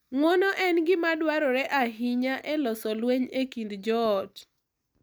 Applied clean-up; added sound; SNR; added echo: none; none; none; none.